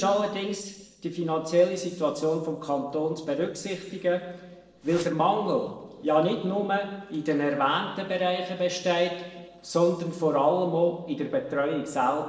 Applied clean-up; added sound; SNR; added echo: neural separator model SepFormer DNS4.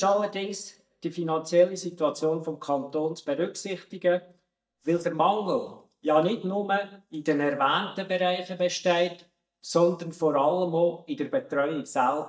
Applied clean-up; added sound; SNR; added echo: neural mask model DeepFilterNet 3.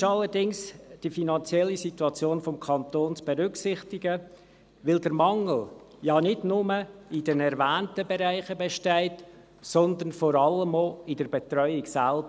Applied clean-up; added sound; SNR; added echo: none; none; none; none.